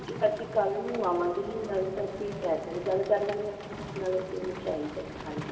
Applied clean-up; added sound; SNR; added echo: none; Rain; 11 dB; reverberation time 2.9 s.